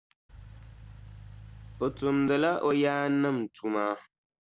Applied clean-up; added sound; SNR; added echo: none; Engine / Car; 20 dB; none.